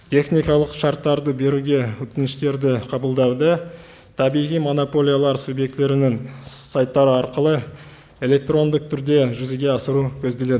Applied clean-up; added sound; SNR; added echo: none; none; none; none.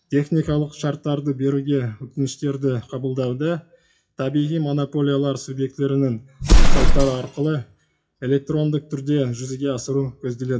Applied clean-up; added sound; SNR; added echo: classical method WPE with log-MMSE.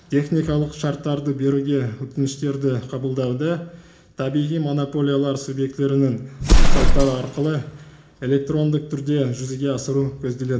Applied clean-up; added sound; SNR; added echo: none; Explosion; 0 dB; reverberation time 0.4 s.